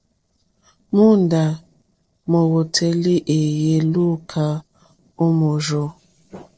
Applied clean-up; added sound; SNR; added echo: neural separator model SepFormer DNS4.